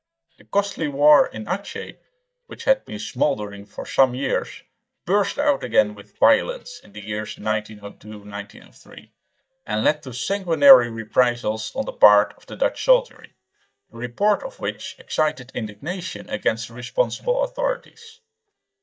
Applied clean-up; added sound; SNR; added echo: neural mask model DeepFilterNet 3.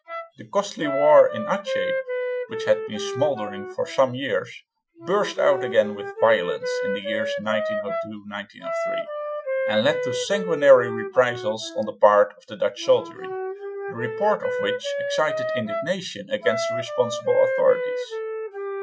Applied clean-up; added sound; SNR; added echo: classical method Wiener filter.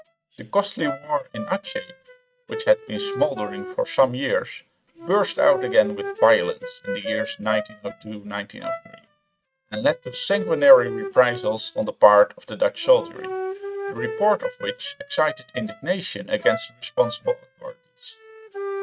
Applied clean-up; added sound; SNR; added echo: neural mask model RNNoise.